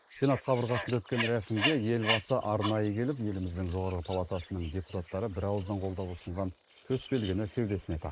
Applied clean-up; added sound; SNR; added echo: neural mask model Resemble Enhance denoiser.